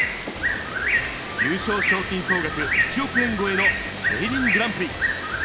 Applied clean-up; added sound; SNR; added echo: none; Bird; -3 dB; none.